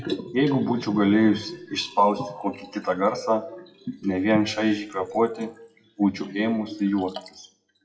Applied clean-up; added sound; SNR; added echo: classical method WPE with log-MMSE.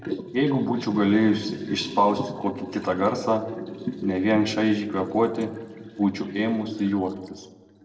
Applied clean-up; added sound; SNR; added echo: neural separator model SepFormer DNS4.